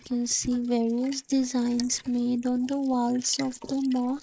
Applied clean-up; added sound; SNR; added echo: neural mask model Resemble Enhance denoiser.